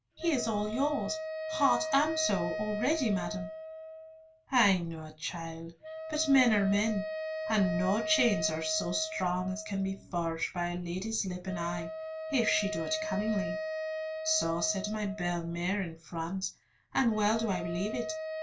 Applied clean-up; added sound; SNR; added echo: none; Wind instrument, woodwind instrument; 7 dB; reverberation time 0.2 s.